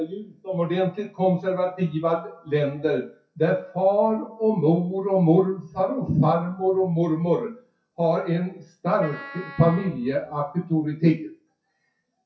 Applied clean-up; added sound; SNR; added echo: classical method WPE with log-MMSE.